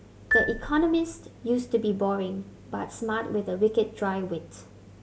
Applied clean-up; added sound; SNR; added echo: none; Marimba, xylophone; 4 dB; none.